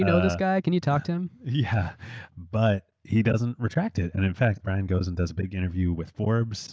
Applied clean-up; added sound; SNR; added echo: none; none; none; none.